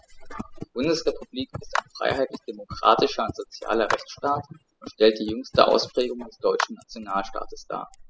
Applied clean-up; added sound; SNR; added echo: classical method spectral subtraction.